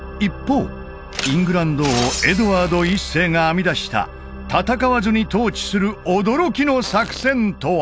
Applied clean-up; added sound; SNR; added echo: none; Fart; 19 dB; none.